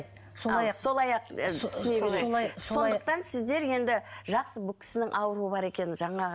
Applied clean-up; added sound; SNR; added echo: none; none; none; none.